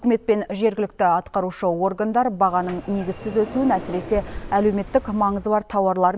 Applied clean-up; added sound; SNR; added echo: none; Sliding door; 16 dB; none.